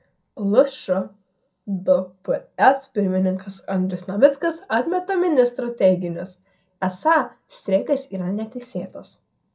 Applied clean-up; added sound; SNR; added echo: none; none; none; reverberation time 0.2 s.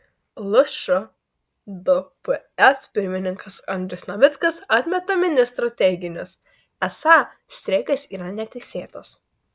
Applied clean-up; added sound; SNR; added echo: none; none; none; none.